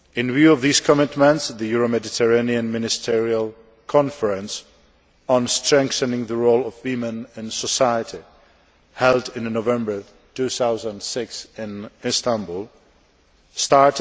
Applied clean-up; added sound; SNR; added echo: none; none; none; none.